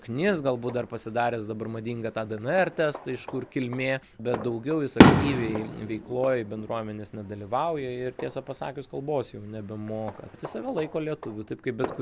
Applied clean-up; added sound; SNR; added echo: none; Fireworks; 0 dB; none.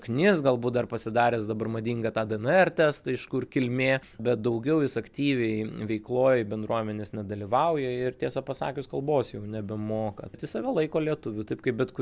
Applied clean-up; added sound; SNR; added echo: none; none; none; none.